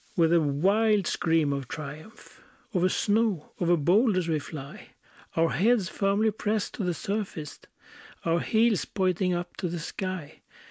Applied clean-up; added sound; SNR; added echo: none; none; none; none.